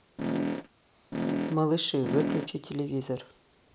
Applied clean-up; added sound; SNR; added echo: none; Fart; 0 dB; none.